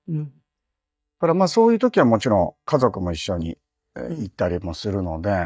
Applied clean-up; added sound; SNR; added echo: neural mask model DeepFilterNet 3.